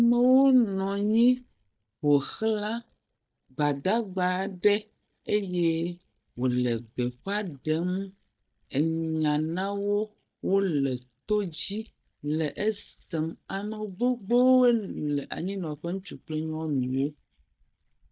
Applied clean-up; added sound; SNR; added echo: neural mask model DeepFilterNet 3.